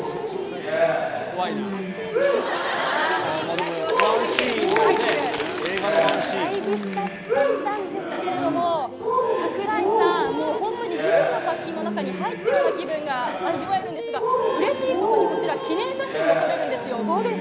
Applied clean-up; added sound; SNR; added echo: none; Cheering; -1 dB; none.